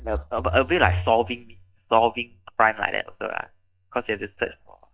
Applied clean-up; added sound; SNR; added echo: neural mask model DeepFilterNet 3.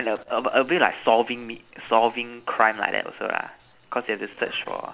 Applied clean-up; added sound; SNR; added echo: none; none; none; none.